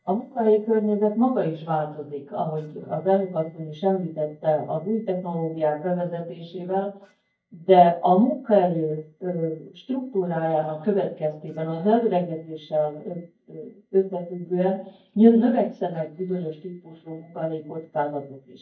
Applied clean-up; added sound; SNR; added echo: neural mask model DeepFilterNet 3.